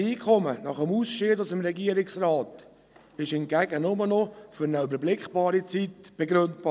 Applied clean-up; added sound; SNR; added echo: none; none; none; none.